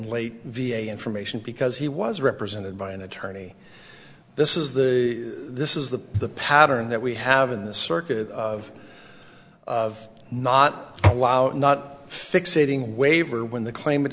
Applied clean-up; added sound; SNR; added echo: none; none; none; none.